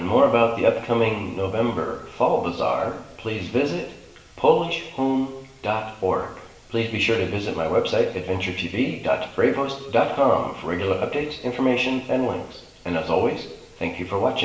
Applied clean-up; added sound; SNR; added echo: none; none; none; reverberation time 0.8 s.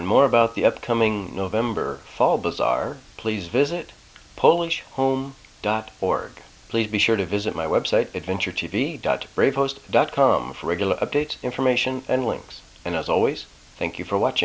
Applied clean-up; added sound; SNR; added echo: none; none; none; none.